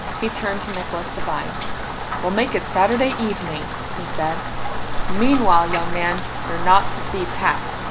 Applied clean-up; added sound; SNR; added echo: none; Rain; 0 dB; none.